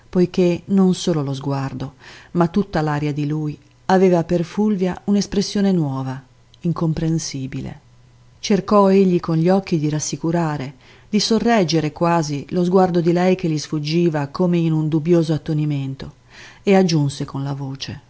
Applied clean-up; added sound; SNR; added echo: none; none; none; none.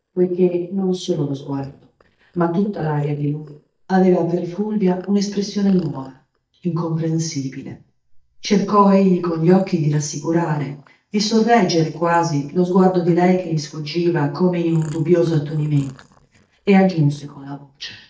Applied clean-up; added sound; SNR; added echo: neural mask model DeepFilterNet 3.